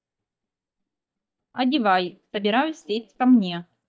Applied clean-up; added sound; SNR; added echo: neural mask model DeepFilterNet 3.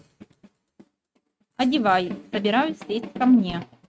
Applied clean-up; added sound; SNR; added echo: neural mask model RNNoise.